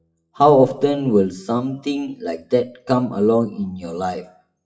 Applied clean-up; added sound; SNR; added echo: classical method WPE with log-MMSE.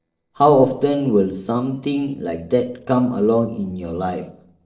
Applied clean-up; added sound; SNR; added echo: neural separator model SepFormer DNS4.